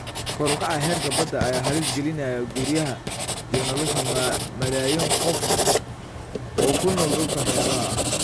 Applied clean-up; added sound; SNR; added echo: none; Writing; -3 dB; none.